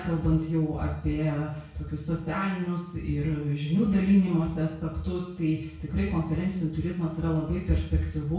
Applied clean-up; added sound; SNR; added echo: none; none; none; reverberation time 0.6 s.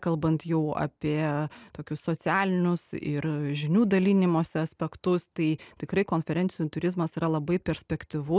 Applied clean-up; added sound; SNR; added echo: none; none; none; none.